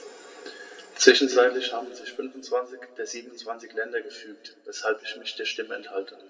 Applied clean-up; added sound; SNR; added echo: none; none; none; reverberation time 2.9 s.